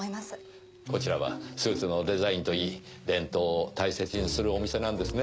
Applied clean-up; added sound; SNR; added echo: none; none; none; none.